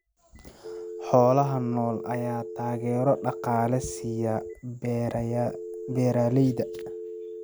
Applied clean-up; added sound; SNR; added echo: none; Telephone; 11 dB; none.